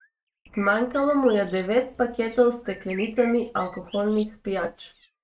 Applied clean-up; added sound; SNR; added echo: neural mask model RNNoise.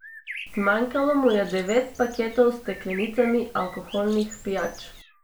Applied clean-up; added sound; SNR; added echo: none; Bird; 17 dB; none.